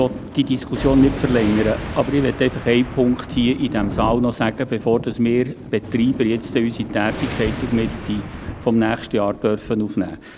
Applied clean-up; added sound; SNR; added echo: none; Thunder; 10 dB; none.